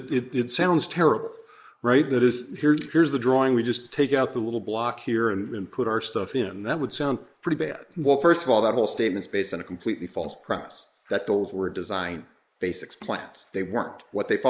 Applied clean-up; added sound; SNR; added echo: neural mask model Resemble Enhance denoiser.